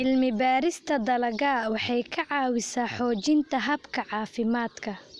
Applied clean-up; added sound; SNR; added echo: none; none; none; none.